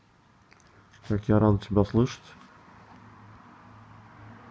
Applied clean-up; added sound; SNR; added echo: none; none; none; none.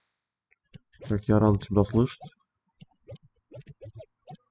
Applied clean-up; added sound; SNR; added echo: classical method spectral subtraction.